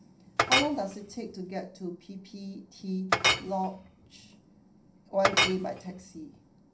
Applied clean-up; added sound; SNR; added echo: none; Chink, clink; -4 dB; reverberation time 0.3 s.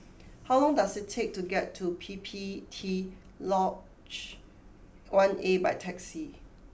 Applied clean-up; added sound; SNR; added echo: none; none; none; none.